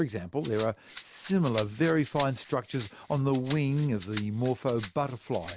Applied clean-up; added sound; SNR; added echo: none; Rattle (instrument); 10 dB; none.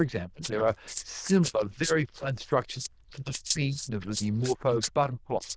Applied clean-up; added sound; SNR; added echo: neural diffusion model UNIVERSE++.